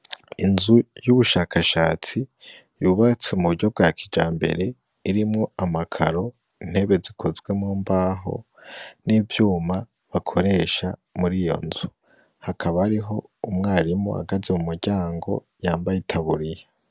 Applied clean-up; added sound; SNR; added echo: none; none; none; none.